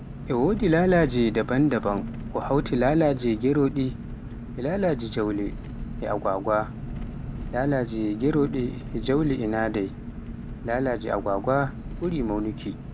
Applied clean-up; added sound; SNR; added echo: none; Engine; 9 dB; none.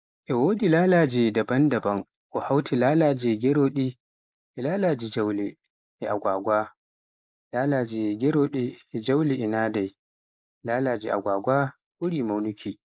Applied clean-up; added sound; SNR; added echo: neural mask model Resemble Enhance denoiser.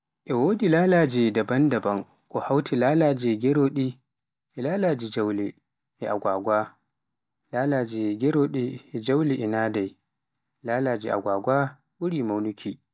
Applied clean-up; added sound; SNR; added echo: none; none; none; none.